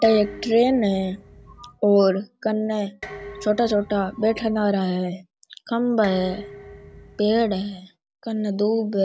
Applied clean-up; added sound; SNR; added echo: none; Dishes, pots, and pans; 19 dB; none.